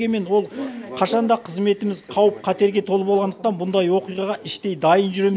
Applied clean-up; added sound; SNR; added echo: none; none; none; none.